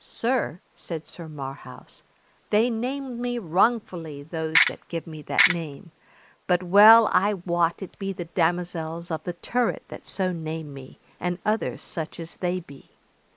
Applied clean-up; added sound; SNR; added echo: neural mask model Resemble Enhance denoiser.